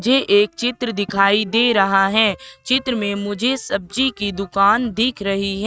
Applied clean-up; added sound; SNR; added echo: neural mask model RNNoise.